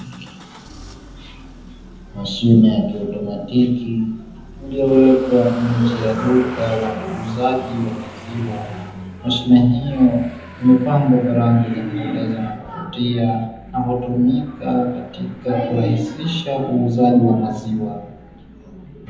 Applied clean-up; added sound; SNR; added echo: none; Engine starting / Motor vehicle (road); 19 dB; reverberation time 0.8 s.